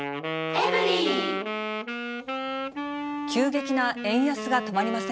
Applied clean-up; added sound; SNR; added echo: none; Wind instrument, woodwind instrument; 3 dB; none.